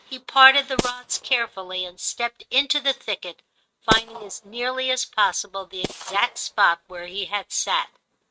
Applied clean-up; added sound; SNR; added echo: neural mask model RNNoise.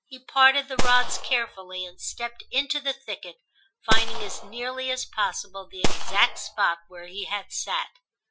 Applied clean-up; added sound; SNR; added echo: classical method Wiener filter.